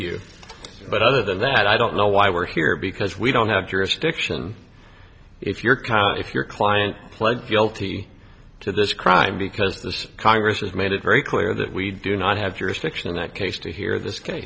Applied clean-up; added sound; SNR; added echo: none; none; none; none.